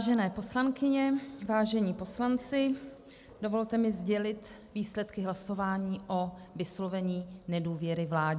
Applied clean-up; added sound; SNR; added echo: none; none; none; none.